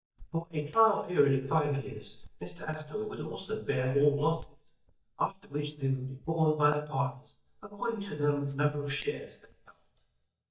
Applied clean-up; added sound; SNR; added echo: neural mask model DeepFilterNet 3.